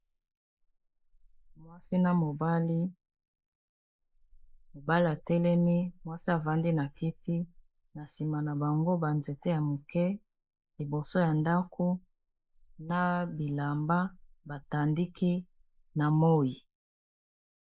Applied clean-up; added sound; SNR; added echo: neural mask model Resemble Enhance denoiser.